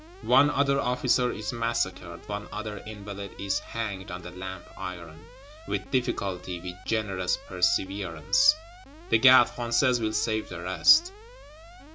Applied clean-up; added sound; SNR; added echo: none; Alarm; 19 dB; none.